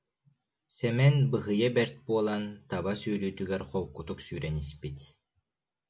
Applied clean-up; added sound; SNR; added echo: none; none; none; none.